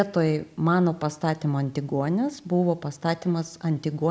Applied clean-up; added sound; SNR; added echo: none; none; none; none.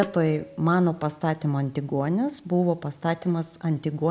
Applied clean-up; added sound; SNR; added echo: none; Tabla; 16 dB; none.